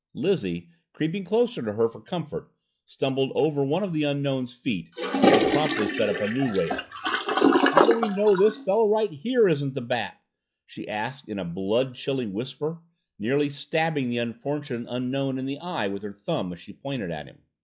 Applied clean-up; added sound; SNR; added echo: classical method log-MMSE.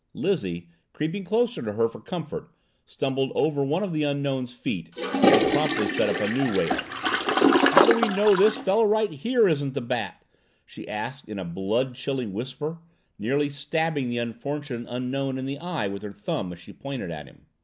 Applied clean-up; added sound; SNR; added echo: none; Toilet flush; -4 dB; none.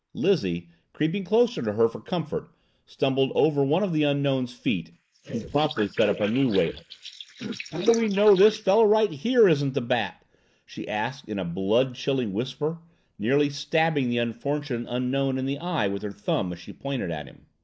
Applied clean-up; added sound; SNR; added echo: neural mask model Resemble Enhance denoiser.